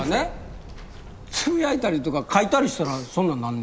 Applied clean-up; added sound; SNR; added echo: none; Explosion; 17 dB; none.